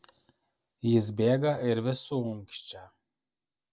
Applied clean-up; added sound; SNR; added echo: none; none; none; none.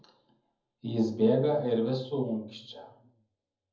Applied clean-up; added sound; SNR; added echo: none; none; none; reverberation time 0.7 s.